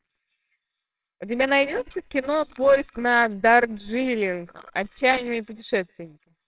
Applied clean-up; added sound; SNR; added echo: neural separator model SepFormer WHAMR!.